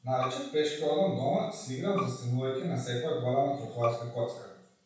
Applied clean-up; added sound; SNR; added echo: none; Bowed string instrument; 11 dB; reverberation time 0.7 s.